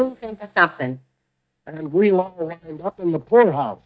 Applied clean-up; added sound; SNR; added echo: neural mask model DeepFilterNet 3.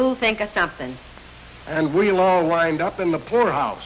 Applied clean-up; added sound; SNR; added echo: none; none; none; none.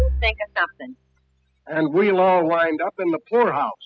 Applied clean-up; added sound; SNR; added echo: classical method spectral subtraction.